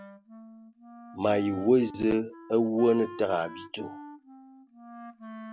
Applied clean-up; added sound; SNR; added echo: none; Wind instrument, woodwind instrument; 16 dB; none.